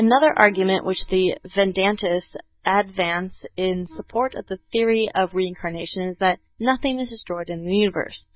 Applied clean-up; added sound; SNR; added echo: neural mask model DeepFilterNet 3.